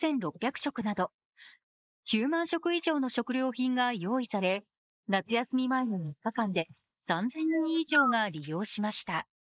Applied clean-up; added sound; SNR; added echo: neural mask model Resemble Enhance denoiser.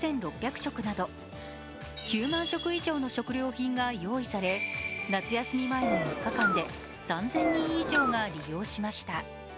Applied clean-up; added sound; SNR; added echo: none; Engine; 0 dB; none.